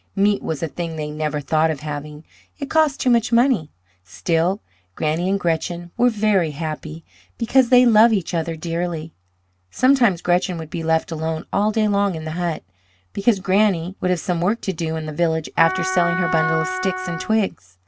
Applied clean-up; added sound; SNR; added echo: none; Wind instrument, woodwind instrument; 4 dB; none.